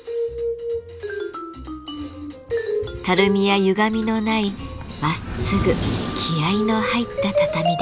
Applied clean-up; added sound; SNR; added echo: none; Sliding door; -1 dB; none.